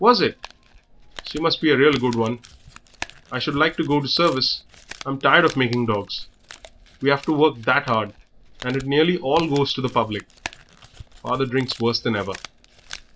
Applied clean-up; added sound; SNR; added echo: none; Crumpling, crinkling; 19 dB; none.